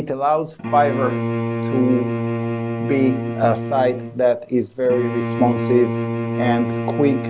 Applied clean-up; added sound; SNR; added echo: none; Bowed string instrument; 4 dB; none.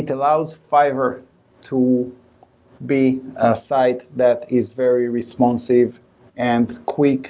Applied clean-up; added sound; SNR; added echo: none; none; none; none.